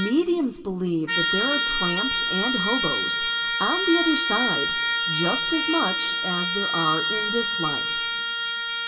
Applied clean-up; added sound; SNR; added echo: none; Trumpet; -2 dB; reverberation time 2.8 s.